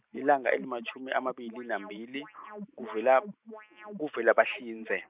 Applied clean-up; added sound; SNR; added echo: neural mask model Resemble Enhance denoiser.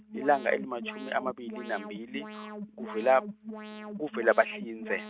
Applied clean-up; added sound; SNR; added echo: neural mask model RNNoise.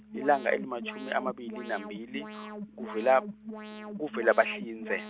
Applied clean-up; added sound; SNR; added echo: none; Alarm; 10 dB; none.